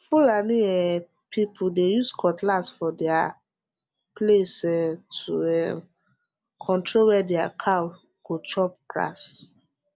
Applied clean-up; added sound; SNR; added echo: none; none; none; none.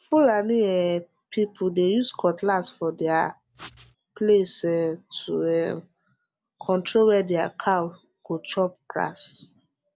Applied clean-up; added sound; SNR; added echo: none; Writing; 16 dB; none.